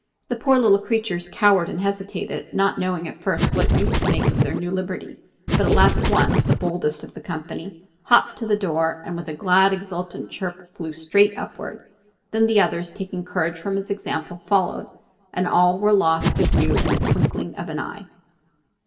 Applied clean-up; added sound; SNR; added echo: none; Scratching (performance technique); -4 dB; reverberation time 0.8 s.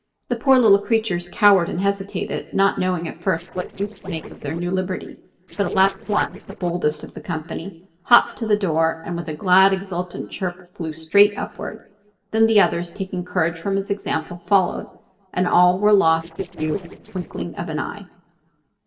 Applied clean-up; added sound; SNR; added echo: neural separator model SepFormer DNS4.